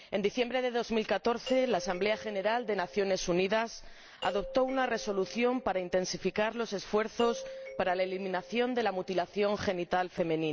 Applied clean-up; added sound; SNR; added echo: none; Doorbell; 14 dB; none.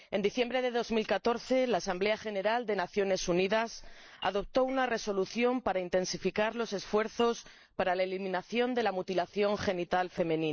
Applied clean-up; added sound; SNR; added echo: neural mask model Resemble Enhance denoiser.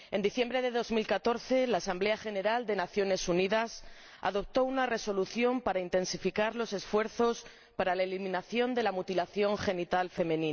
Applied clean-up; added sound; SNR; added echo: none; none; none; none.